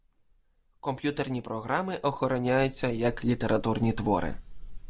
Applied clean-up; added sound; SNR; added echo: none; none; none; none.